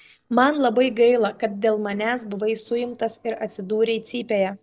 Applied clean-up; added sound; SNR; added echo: neural separator model SepFormer DNS4.